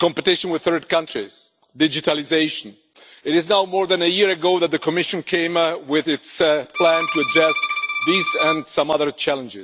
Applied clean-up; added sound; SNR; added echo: none; Bowed string instrument; 4 dB; none.